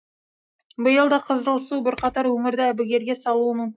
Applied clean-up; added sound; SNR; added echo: classical method log-MMSE.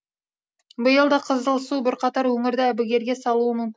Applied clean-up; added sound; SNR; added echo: none; none; none; none.